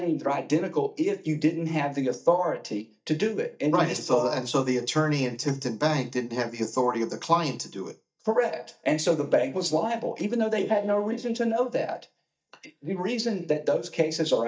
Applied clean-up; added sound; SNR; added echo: neural mask model DeepFilterNet 3.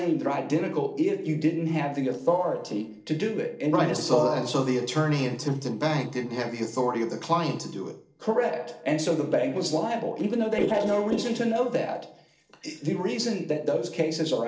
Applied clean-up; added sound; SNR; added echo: neural separator model SepFormer DNS4.